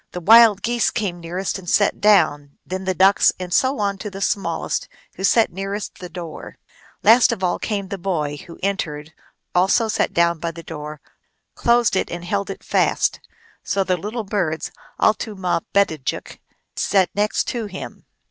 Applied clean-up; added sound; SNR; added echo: none; none; none; none.